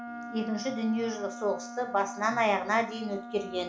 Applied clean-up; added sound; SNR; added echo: none; Wind instrument, woodwind instrument; 11 dB; reverberation time 0.4 s.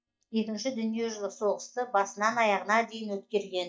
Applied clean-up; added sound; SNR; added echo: neural mask model DeepFilterNet 3.